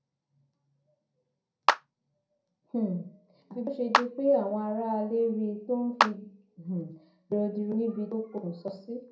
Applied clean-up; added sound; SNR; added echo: none; Clapping; 0 dB; reverberation time 0.4 s.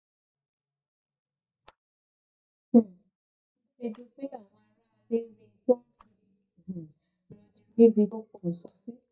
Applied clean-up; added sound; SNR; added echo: neural mask model DeepFilterNet 3.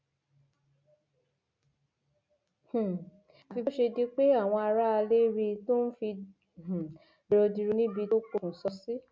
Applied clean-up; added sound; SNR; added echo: none; none; none; none.